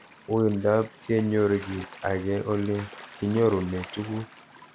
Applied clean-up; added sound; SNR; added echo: none; Gull, seagull / Waves, surf; 18 dB; none.